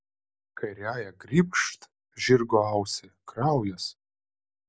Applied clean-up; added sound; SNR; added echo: none; none; none; none.